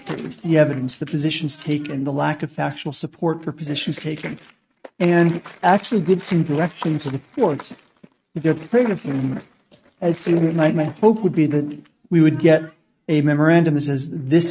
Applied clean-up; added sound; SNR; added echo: neural mask model RNNoise.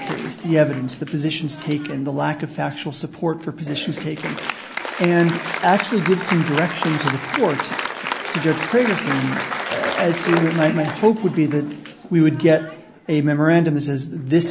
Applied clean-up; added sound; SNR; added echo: none; Applause; 9 dB; none.